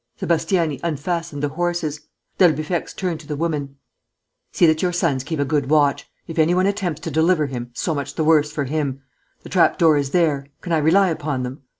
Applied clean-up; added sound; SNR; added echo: none; none; none; none.